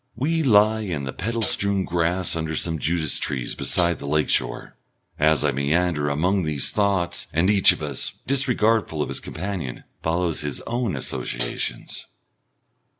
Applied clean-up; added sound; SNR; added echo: none; Hi-hat; 4 dB; none.